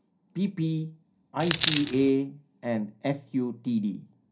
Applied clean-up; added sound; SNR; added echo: none; Coin (dropping); 1 dB; reverberation time 0.3 s.